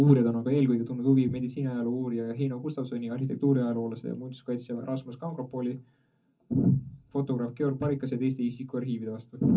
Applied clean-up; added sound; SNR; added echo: none; none; none; reverberation time 0.3 s.